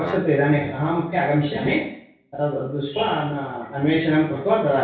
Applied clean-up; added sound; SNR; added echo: none; Brass instrument; 16 dB; reverberation time 0.6 s.